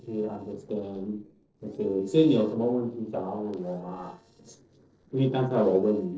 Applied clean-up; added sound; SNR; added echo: neural separator model SepFormer DNS4.